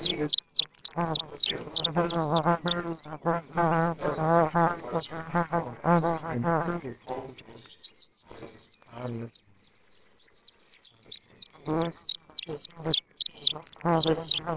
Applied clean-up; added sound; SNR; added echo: neural separator model SepFormer WHAMR!.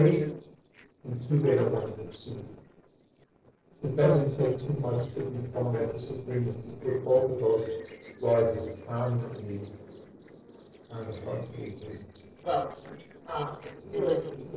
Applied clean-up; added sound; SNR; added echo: neural separator model SepFormer DNS4.